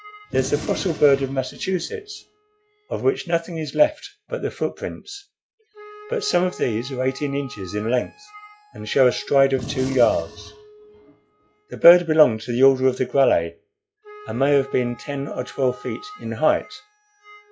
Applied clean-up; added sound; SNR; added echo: classical method log-MMSE.